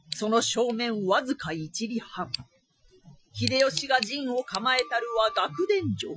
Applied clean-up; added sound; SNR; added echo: classical method Wiener filter.